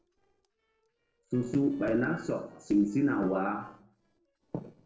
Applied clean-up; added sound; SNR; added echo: neural separator model SepFormer DNS4.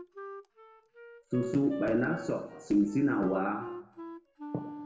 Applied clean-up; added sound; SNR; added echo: none; Wind instrument, woodwind instrument; 13 dB; reverberation time 0.8 s.